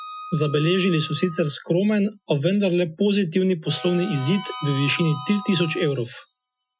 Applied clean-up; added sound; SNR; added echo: classical method Wiener filter.